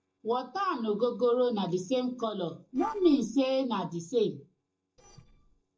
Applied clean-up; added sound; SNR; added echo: neural separator model SepFormer DNS4.